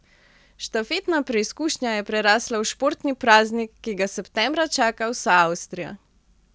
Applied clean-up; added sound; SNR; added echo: none; none; none; none.